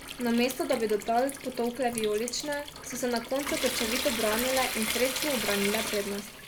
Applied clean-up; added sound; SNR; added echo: none; Trickle, dribble / Sink (filling or washing) / Water tap, faucet; 5 dB; none.